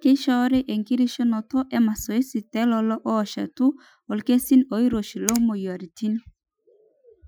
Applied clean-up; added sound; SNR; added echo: classical method Wiener filter.